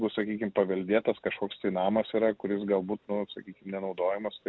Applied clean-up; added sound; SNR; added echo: none; none; none; none.